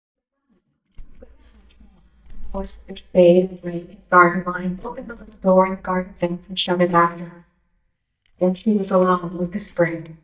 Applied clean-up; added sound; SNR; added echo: neural mask model DeepFilterNet 3.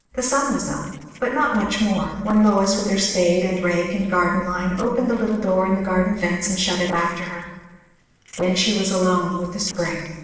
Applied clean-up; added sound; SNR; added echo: neural separator model SepFormer DNS4.